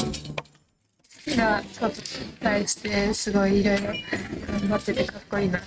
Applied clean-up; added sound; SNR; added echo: neural mask model RNNoise.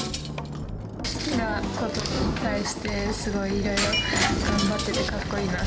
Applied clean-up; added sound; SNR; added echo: none; Thunder + Shatter; 3 dB; none.